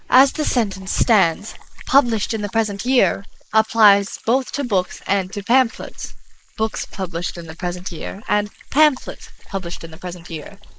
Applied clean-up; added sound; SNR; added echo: neural mask model Resemble Enhance denoiser.